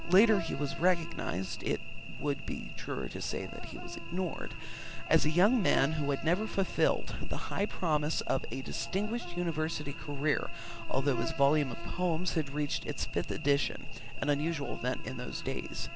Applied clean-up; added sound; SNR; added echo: none; Cricket / Buzz; 14 dB; none.